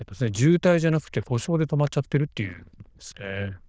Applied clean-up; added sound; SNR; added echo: neural diffusion model UNIVERSE++.